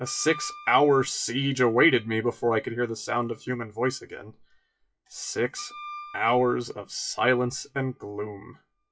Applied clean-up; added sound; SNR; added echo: classical method WPE with log-MMSE.